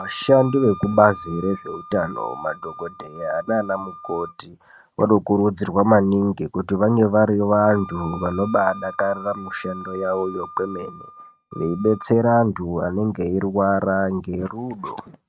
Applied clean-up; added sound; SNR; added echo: neural mask model RNNoise.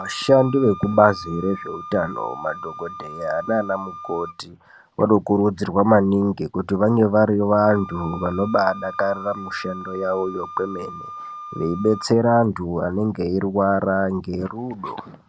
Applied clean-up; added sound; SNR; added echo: none; Wind instrument, woodwind instrument; 17 dB; none.